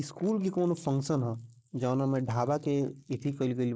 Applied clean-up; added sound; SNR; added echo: neural mask model Resemble Enhance denoiser.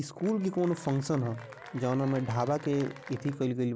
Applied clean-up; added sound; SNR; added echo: none; Applause / Cheering; 18 dB; none.